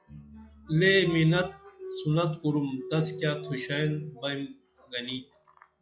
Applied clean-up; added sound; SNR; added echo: classical method log-MMSE.